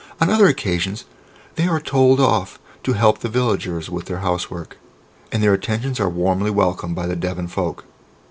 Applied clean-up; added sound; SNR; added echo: none; none; none; none.